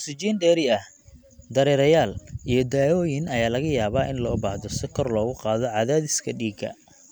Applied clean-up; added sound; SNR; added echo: none; none; none; none.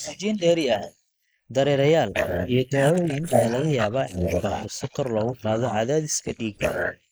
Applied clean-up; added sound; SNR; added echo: neural mask model Resemble Enhance denoiser.